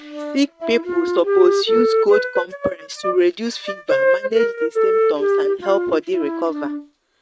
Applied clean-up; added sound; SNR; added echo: neural mask model RNNoise.